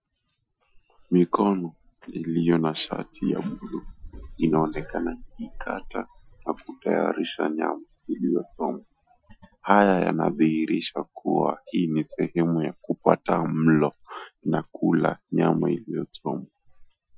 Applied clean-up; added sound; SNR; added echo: classical method Wiener filter.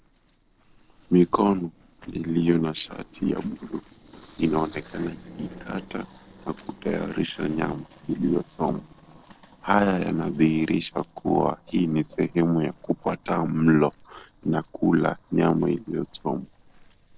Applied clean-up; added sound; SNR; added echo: neural separator model SepFormer DNS4.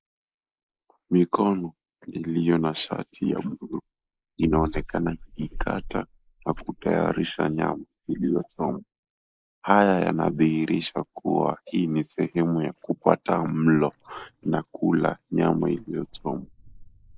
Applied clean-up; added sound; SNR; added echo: neural mask model Resemble Enhance denoiser.